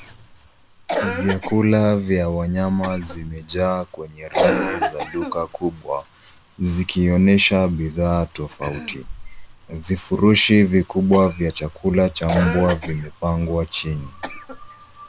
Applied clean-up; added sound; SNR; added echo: none; Cough; 9 dB; none.